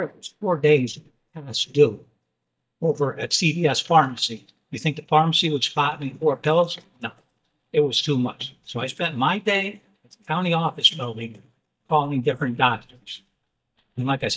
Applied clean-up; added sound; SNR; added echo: neural mask model DeepFilterNet 3.